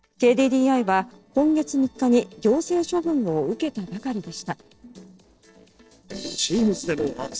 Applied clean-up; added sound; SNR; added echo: neural separator model SepFormer DNS4.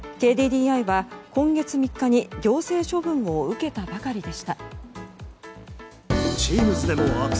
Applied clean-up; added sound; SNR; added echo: none; none; none; none.